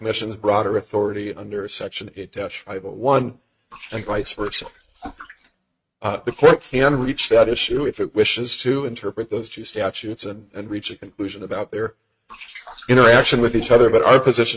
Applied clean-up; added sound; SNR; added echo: neural mask model RNNoise.